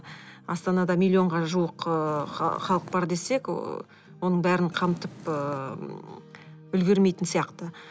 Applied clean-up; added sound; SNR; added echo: none; Purr; 17 dB; none.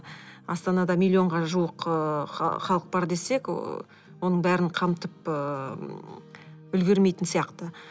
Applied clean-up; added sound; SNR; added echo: none; none; none; none.